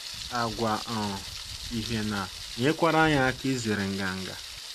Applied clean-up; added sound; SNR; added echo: none; Thunder; 10 dB; none.